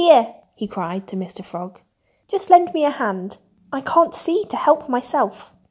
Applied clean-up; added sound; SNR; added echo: none; none; none; none.